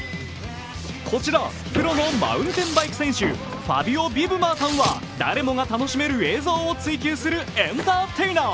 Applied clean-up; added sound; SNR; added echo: none; Tearing; 13 dB; none.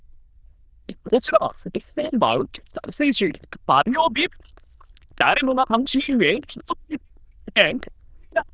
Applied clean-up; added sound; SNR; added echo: neural diffusion model UNIVERSE++.